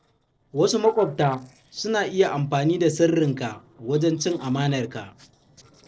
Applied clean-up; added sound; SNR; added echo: neural separator model SepFormer DNS4.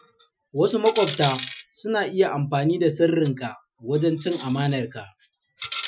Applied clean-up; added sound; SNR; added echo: classical method Wiener filter.